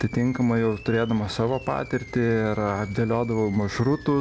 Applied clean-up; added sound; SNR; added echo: none; Animal + Engine; 18 dB; none.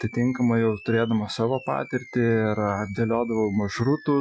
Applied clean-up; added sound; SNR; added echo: classical method Wiener filter.